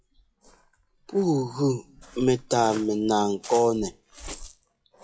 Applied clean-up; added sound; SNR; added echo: classical method WPE with log-MMSE.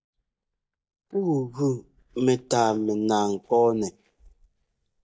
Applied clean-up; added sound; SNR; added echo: neural mask model DeepFilterNet 3.